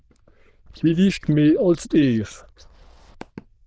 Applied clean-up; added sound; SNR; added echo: neural diffusion model UNIVERSE++.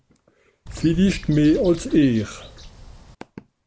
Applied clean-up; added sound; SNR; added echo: none; Bird; 15 dB; none.